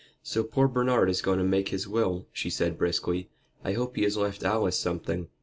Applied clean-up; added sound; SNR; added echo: none; none; none; none.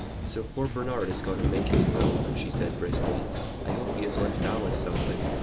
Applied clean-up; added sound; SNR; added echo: none; Run; -5 dB; none.